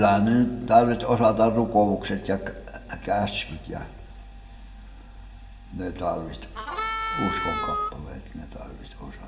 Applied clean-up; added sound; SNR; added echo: none; Harmonica; 4 dB; reverberation time 1.4 s.